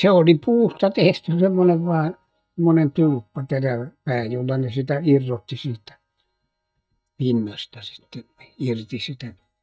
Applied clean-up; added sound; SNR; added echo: neural mask model DeepFilterNet 3.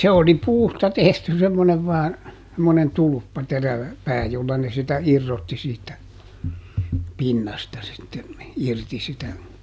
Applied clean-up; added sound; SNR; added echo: none; none; none; none.